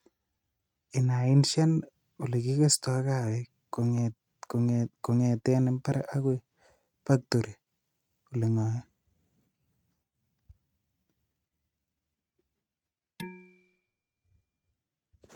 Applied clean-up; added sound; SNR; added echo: neural mask model RNNoise.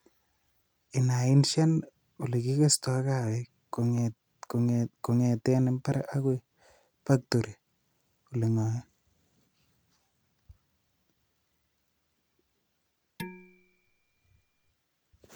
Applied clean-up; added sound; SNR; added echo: none; Dishes, pots, and pans; 17 dB; none.